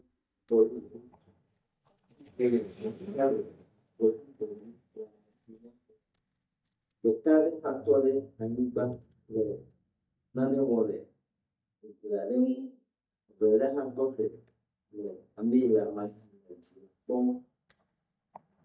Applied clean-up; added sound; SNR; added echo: neural mask model DeepFilterNet 3.